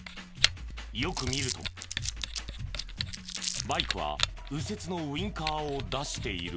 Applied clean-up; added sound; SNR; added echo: none; Crumpling, crinkling + Camera; 1 dB; none.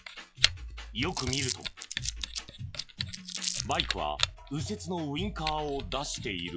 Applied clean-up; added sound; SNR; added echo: classical method log-MMSE.